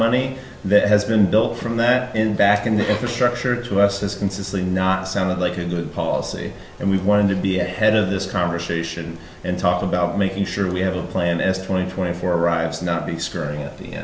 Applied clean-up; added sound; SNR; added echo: none; Cough; 14 dB; none.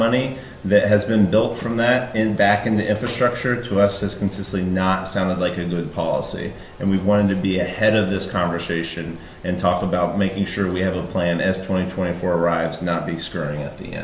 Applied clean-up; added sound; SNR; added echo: none; none; none; none.